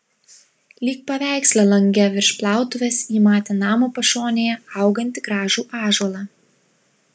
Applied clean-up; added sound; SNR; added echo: none; none; none; none.